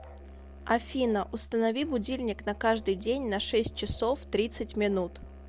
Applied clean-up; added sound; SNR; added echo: none; Musical instrument; 17 dB; none.